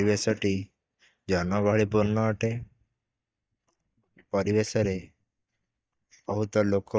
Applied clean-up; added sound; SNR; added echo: neural mask model DeepFilterNet 3.